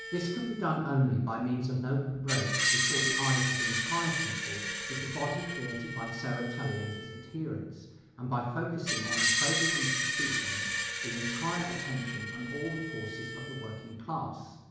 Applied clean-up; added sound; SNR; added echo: none; Screech; 0 dB; reverberation time 1.0 s.